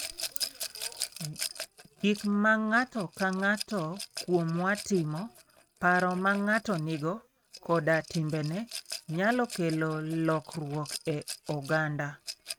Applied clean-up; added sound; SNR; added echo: neural mask model RNNoise.